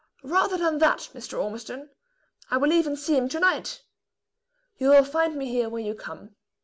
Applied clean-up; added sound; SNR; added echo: none; none; none; none.